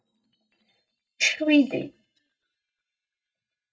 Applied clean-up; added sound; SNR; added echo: neural mask model DeepFilterNet 3.